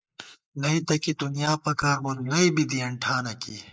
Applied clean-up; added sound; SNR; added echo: neural mask model Resemble Enhance denoiser.